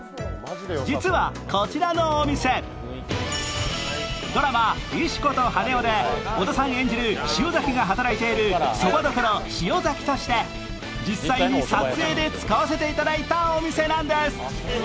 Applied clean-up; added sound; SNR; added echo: none; none; none; none.